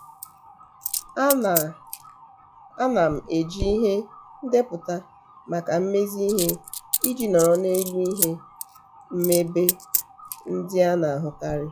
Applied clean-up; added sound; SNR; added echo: classical method log-MMSE.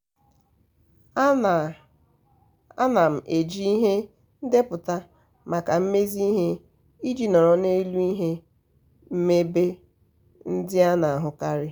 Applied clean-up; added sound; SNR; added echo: none; none; none; none.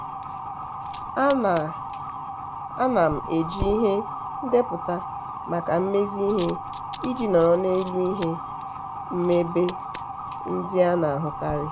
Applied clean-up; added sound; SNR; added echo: none; Coin (dropping) + Motor vehicle (road) / Siren; 4 dB; none.